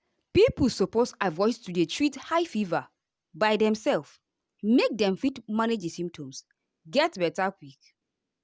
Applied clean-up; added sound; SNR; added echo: none; none; none; none.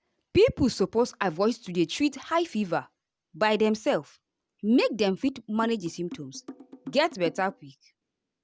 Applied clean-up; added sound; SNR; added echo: none; Drum; 16 dB; none.